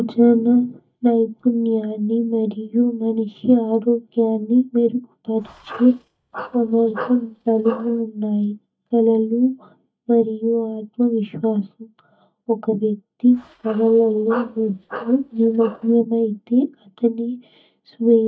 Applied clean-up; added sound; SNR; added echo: neural mask model DeepFilterNet 3.